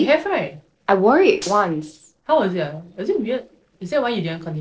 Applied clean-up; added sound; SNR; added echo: neural separator model SepFormer DNS4.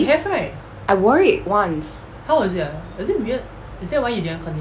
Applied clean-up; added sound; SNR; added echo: none; none; none; none.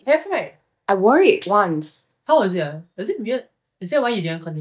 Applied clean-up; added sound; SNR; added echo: neural mask model DeepFilterNet 3.